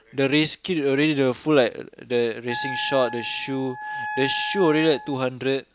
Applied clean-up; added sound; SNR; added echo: none; Wind instrument, woodwind instrument; 9 dB; none.